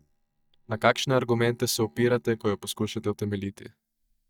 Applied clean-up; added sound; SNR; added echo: neural mask model DeepFilterNet 3.